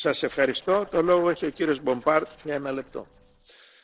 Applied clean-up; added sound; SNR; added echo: neural separator model SepFormer DNS4.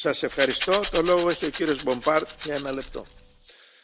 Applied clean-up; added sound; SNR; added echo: none; Rattle / Rattle (instrument); 10 dB; none.